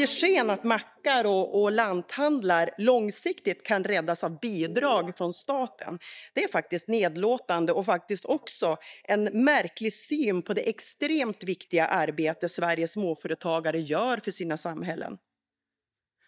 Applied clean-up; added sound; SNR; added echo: neural mask model DeepFilterNet 3.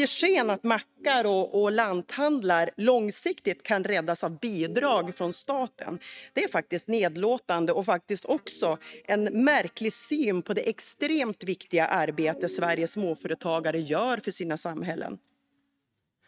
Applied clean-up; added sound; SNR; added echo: neural mask model RNNoise.